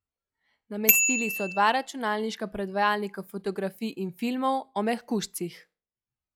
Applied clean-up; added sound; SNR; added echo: classical method log-MMSE.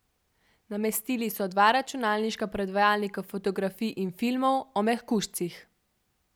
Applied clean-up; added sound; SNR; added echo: none; none; none; none.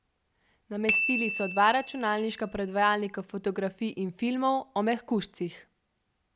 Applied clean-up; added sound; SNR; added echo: none; Bicycle bell; 1 dB; none.